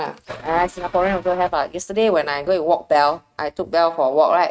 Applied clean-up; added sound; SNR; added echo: neural mask model RNNoise.